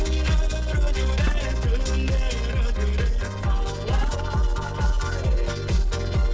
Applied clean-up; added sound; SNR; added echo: neural separator model SepFormer DNS4.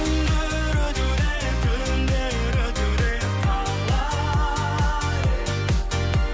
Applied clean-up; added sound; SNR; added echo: none; none; none; none.